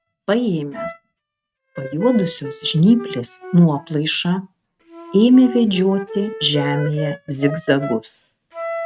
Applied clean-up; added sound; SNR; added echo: neural mask model RNNoise.